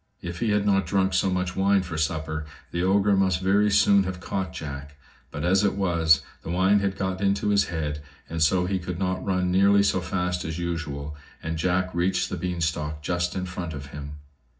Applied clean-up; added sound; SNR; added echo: none; none; none; reverberation time 0.4 s.